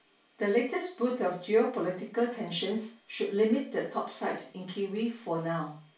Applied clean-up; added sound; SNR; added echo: none; Rattle (instrument); 15 dB; reverberation time 0.3 s.